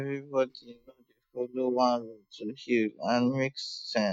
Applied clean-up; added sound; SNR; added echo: neural mask model DeepFilterNet 3.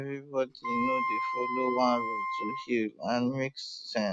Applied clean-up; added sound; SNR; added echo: none; Wind instrument, woodwind instrument; 1 dB; none.